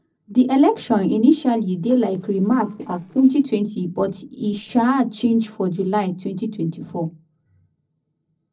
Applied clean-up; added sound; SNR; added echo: neural separator model SepFormer DNS4.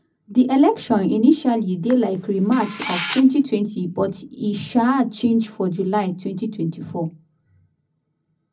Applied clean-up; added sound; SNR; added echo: none; Camera; 7 dB; reverberation time 0.4 s.